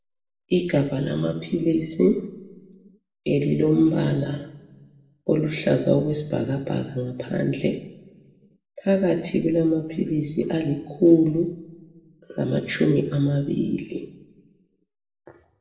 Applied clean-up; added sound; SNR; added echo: none; none; none; reverberation time 0.8 s.